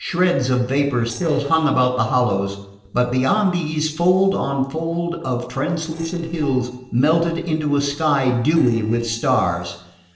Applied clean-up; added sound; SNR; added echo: neural separator model SepFormer DNS4.